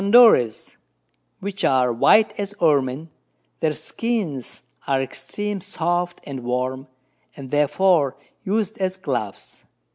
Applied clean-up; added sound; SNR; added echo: none; none; none; none.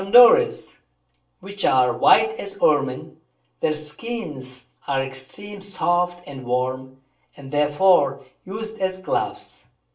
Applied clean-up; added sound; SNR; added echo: none; none; none; reverberation time 0.3 s.